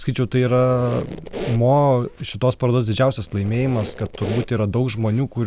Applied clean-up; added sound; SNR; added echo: none; Squeak; 14 dB; none.